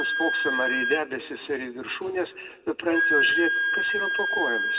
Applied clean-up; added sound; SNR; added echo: none; Wind instrument, woodwind instrument; -3 dB; reverberation time 1.3 s.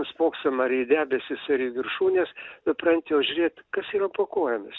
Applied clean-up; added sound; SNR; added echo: none; none; none; none.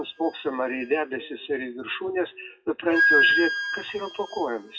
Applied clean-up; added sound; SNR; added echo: classical method WPE with log-MMSE.